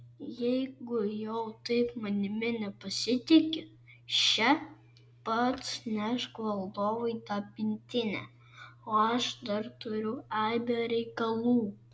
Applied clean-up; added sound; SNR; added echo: none; none; none; none.